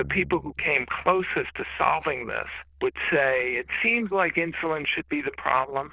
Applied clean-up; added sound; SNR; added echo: neural diffusion model UNIVERSE++.